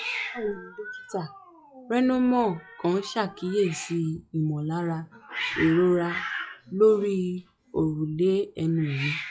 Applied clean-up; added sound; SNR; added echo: classical method log-MMSE.